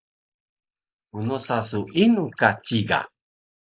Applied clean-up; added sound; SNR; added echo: neural mask model Resemble Enhance denoiser.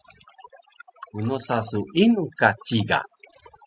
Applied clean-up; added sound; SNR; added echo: classical method spectral subtraction.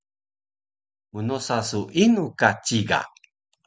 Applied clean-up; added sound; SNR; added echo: none; none; none; none.